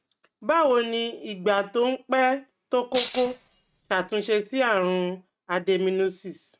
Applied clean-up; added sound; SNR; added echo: neural mask model RNNoise.